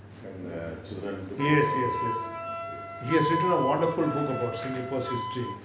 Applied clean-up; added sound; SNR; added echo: none; Wind instrument, woodwind instrument; 4 dB; none.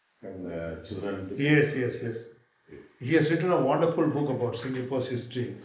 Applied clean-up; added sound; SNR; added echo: neural mask model Resemble Enhance denoiser.